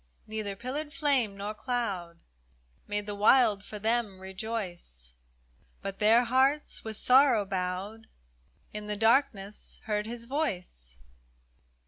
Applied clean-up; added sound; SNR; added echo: none; none; none; none.